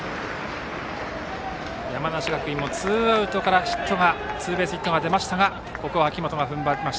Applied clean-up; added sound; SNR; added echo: none; none; none; none.